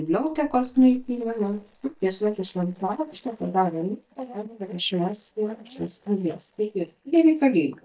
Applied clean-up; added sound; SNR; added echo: neural mask model DeepFilterNet 3.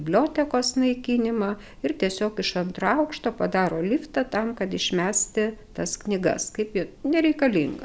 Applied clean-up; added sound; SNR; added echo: none; none; none; none.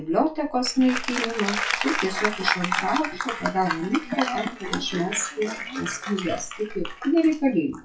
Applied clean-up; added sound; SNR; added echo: classical method WPE with log-MMSE.